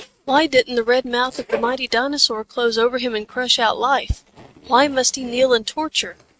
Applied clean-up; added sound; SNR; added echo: neural mask model RNNoise.